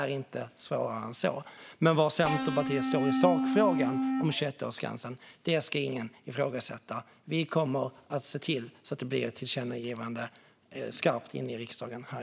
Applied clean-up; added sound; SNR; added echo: none; Electric guitar / Bass guitar; -2 dB; none.